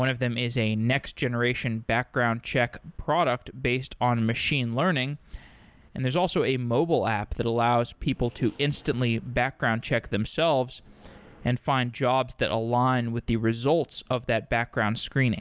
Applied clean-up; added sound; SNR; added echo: none; none; none; none.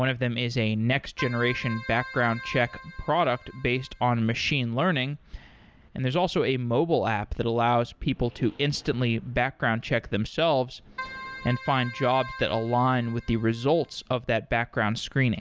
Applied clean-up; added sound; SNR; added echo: none; Keyboard (musical); 14 dB; none.